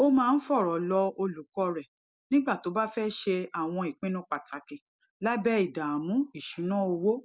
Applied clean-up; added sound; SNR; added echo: none; none; none; none.